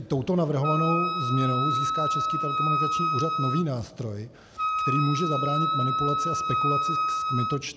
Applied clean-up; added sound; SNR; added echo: none; Wind instrument, woodwind instrument; -1 dB; none.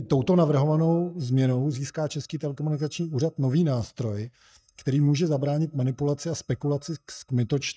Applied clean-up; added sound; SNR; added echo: neural mask model DeepFilterNet 3.